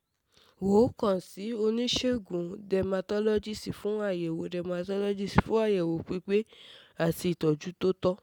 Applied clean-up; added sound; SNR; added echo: none; none; none; none.